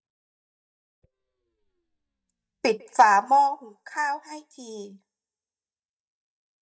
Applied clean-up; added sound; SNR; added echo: neural mask model DeepFilterNet 3.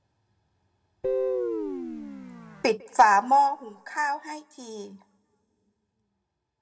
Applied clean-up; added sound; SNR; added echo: none; Guitar; 3 dB; reverberation time 0.6 s.